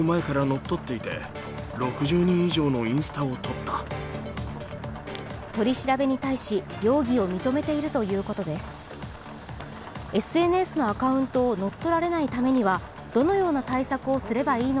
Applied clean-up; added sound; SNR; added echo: none; Rain; 19 dB; none.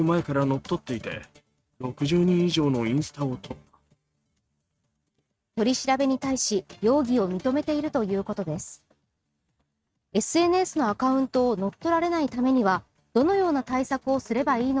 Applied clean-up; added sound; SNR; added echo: neural mask model RNNoise.